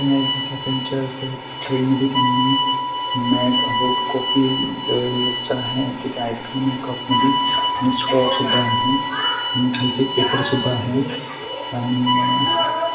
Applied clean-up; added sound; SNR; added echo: none; Bowed string instrument; -1 dB; reverberation time 0.8 s.